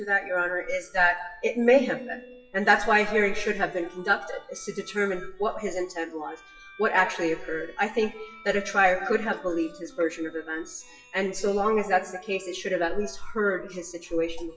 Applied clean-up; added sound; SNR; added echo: classical method WPE with log-MMSE.